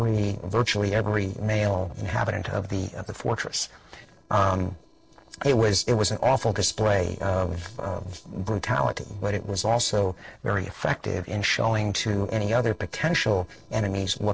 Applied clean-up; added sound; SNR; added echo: neural separator model SepFormer DNS4.